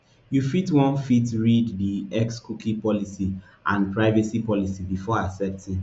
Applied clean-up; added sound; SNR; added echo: none; none; none; none.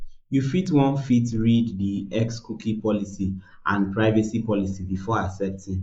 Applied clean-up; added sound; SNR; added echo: neural mask model Resemble Enhance denoiser.